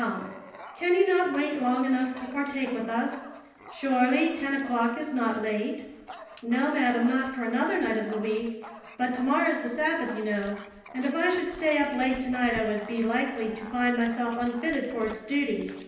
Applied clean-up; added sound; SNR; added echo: none; Dog; 19 dB; reverberation time 0.9 s.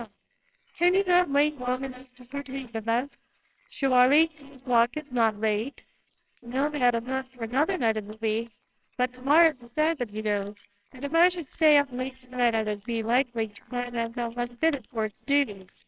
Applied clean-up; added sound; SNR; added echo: neural separator model SepFormer WHAMR!.